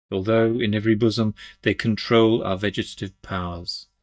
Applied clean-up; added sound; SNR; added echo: neural mask model DeepFilterNet 3.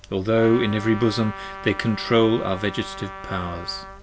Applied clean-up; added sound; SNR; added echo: none; Trumpet; 13 dB; none.